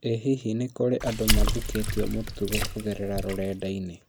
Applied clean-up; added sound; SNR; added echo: none; Water / Splash, splatter; -1 dB; none.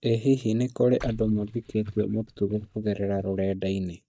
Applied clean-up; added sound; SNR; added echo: neural mask model DeepFilterNet 3.